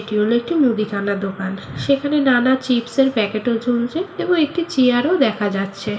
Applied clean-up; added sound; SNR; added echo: none; none; none; reverberation time 0.7 s.